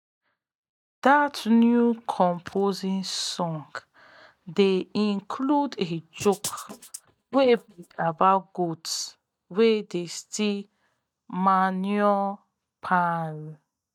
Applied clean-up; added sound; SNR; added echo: neural mask model DeepFilterNet 3.